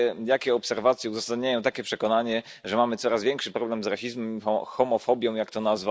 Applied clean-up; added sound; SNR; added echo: none; none; none; none.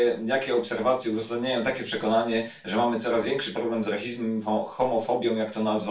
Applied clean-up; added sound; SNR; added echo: none; none; none; reverberation time 0.3 s.